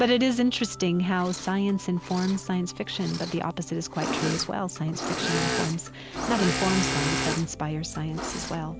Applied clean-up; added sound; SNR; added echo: none; Engine / Mechanisms; 6 dB; none.